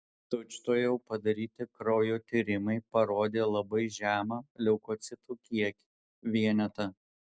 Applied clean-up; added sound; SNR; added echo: none; none; none; none.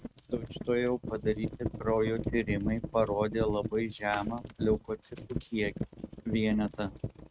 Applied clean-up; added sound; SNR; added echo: neural mask model RNNoise.